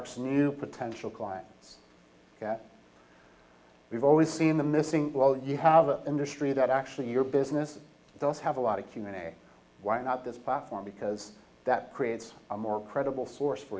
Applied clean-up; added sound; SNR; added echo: none; none; none; none.